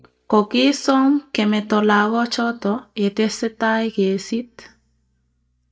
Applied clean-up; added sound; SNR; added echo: neural mask model DeepFilterNet 3.